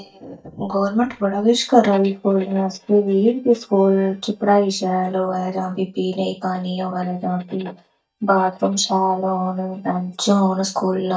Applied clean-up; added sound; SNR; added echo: neural mask model DeepFilterNet 3.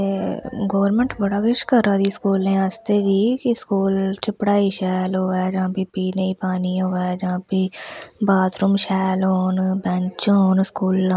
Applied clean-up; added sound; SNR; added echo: none; none; none; none.